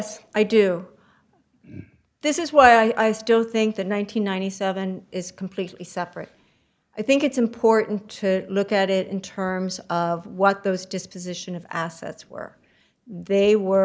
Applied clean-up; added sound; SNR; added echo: none; none; none; none.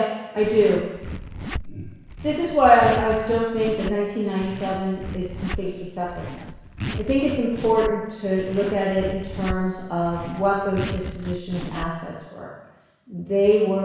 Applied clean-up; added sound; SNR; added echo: none; Zipper (clothing); 10 dB; reverberation time 1.1 s.